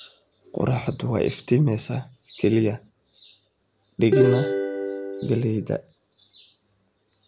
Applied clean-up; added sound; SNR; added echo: none; Plucked string instrument; -1 dB; none.